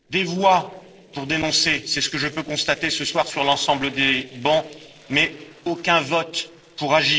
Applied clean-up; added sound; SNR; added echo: neural separator model SepFormer DNS4.